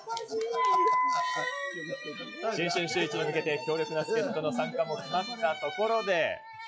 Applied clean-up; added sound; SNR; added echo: classical method log-MMSE.